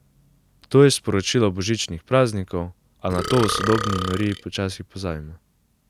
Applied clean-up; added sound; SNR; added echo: none; Burping, eructation; 6 dB; none.